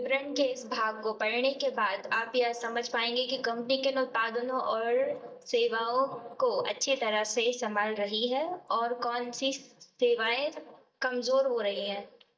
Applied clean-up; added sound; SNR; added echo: neural mask model DeepFilterNet 3.